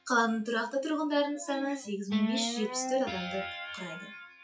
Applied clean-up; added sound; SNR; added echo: classical method WPE with log-MMSE.